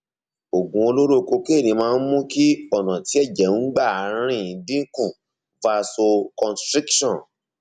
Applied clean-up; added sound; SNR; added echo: none; none; none; none.